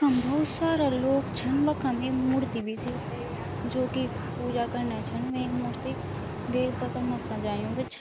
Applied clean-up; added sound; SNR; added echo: none; Boat, Water vehicle; 5 dB; none.